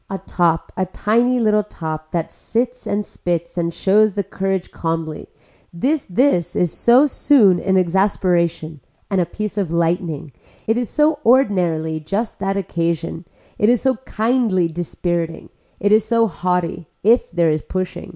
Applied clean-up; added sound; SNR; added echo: none; none; none; none.